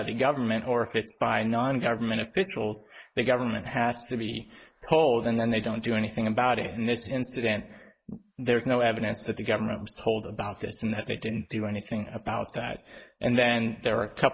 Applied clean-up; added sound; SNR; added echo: neural mask model Resemble Enhance denoiser.